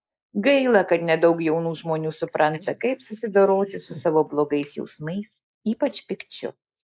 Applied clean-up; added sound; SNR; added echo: neural mask model Resemble Enhance denoiser.